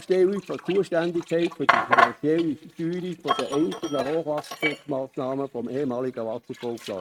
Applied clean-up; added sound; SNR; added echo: neural mask model RNNoise.